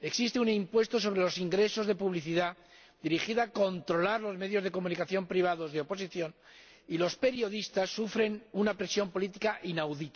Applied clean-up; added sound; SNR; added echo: none; none; none; none.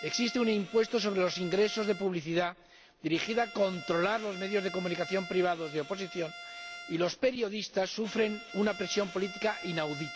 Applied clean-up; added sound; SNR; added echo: none; Bowed string instrument; 14 dB; none.